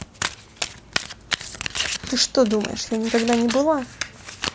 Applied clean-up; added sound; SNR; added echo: none; Domestic sounds, home sounds; 6 dB; none.